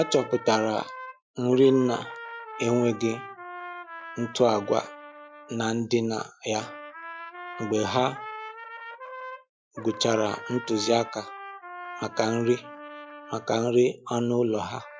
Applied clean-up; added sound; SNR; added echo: classical method Wiener filter.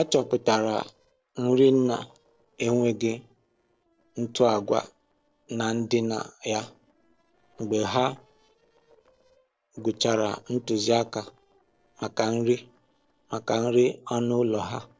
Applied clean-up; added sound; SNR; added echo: neural separator model SepFormer DNS4.